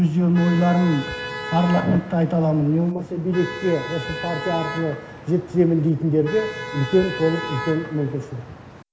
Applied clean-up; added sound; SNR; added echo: none; Motor vehicle (road); 11 dB; none.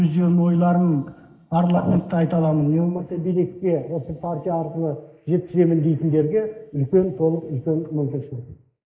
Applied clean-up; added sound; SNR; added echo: neural mask model Resemble Enhance denoiser.